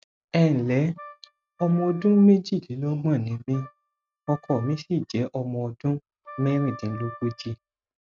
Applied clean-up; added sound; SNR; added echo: neural mask model RNNoise.